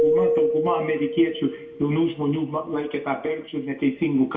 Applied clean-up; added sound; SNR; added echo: none; Keyboard (musical); 3 dB; reverberation time 0.7 s.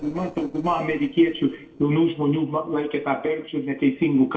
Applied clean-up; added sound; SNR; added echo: neural separator model SepFormer DNS4.